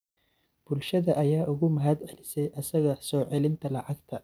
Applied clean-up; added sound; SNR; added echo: none; none; none; none.